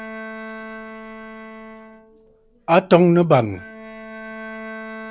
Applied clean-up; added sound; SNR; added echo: none; Bowed string instrument; 14 dB; none.